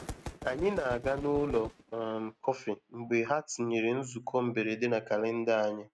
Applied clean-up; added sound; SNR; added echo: neural mask model RNNoise.